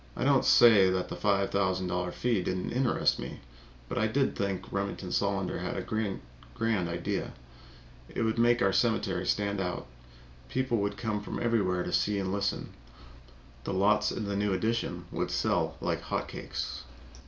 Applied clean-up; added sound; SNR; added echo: none; none; none; none.